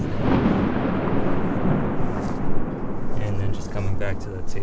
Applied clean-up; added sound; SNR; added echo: none; Thunder; 3 dB; none.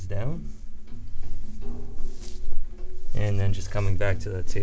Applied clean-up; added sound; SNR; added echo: none; none; none; none.